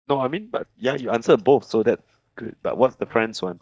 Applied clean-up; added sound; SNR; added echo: neural mask model DeepFilterNet 3.